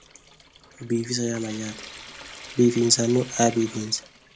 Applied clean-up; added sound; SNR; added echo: none; Trickle, dribble / Sink (filling or washing) / Water tap, faucet; 18 dB; none.